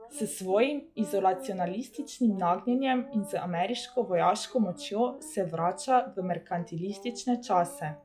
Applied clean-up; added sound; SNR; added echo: classical method log-MMSE.